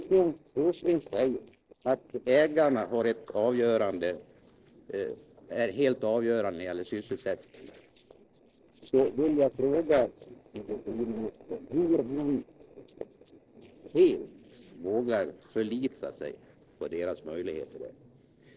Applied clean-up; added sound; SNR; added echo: neural separator model SepFormer DNS4.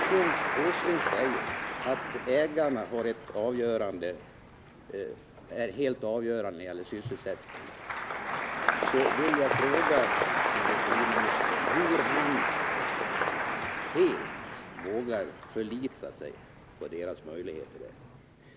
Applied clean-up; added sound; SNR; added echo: none; Applause; 0 dB; none.